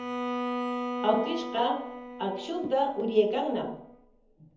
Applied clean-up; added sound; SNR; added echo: none; Bowed string instrument; 6 dB; reverberation time 0.7 s.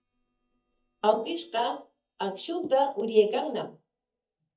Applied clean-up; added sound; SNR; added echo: neural mask model DeepFilterNet 3.